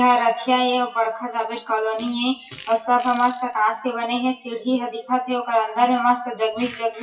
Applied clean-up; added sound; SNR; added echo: classical method WPE with log-MMSE.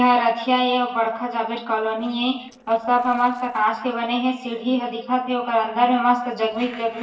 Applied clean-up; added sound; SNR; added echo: neural separator model SepFormer DNS4.